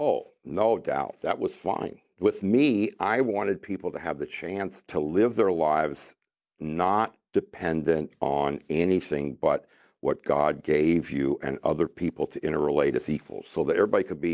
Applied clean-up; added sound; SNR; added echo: none; none; none; none.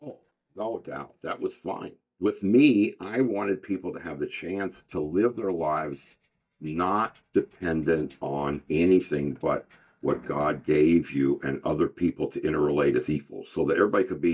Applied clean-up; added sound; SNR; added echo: neural mask model DeepFilterNet 3.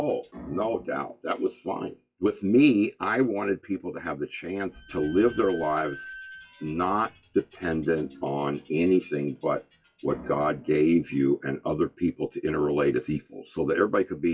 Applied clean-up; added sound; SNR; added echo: classical method WPE with log-MMSE.